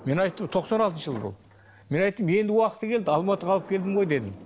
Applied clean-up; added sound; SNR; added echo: none; Sliding door; 20 dB; none.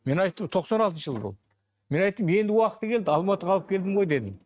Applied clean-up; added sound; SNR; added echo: neural mask model RNNoise.